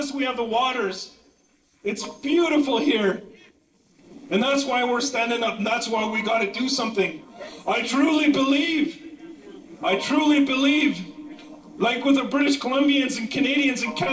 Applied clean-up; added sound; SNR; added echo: neural separator model SepFormer DNS4.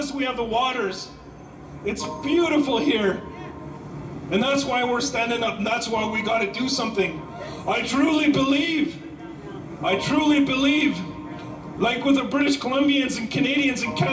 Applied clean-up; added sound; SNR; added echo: none; Organ; 18 dB; reverberation time 0.4 s.